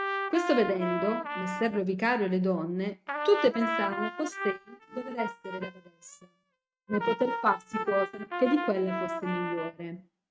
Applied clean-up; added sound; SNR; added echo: neural mask model RNNoise.